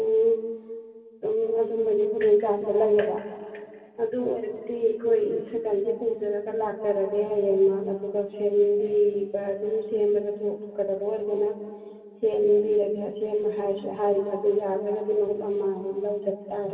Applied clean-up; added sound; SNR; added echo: none; none; none; reverberation time 2.7 s.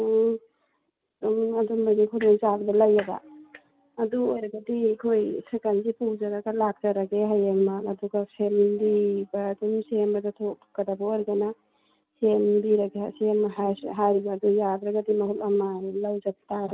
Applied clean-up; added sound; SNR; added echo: none; none; none; none.